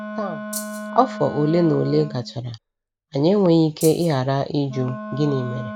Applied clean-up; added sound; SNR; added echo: none; Rattle (instrument) + Wind instrument, woodwind instrument; 12 dB; none.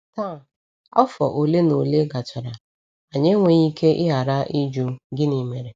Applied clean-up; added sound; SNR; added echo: none; none; none; none.